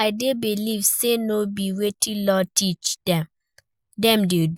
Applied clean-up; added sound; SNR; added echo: none; none; none; none.